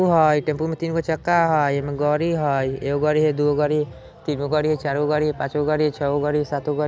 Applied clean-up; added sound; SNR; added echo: none; none; none; none.